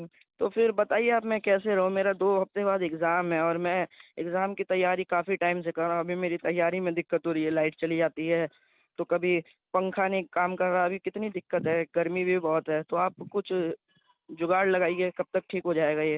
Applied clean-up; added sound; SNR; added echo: none; none; none; none.